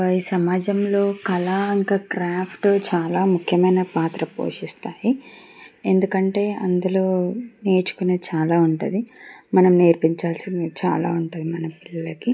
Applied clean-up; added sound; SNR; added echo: none; none; none; none.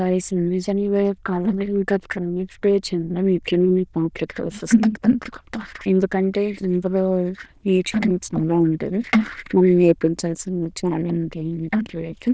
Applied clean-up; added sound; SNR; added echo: neural diffusion model UNIVERSE++.